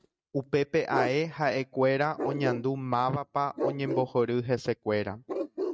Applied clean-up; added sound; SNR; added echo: neural mask model RNNoise.